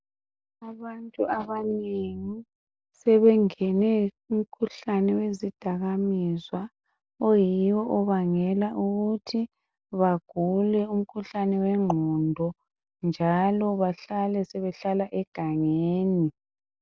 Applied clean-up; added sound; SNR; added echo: none; none; none; none.